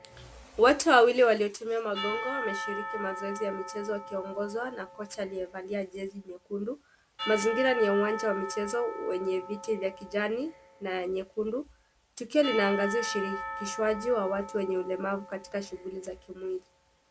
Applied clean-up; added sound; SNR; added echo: none; Church bell / Percussion; 10 dB; none.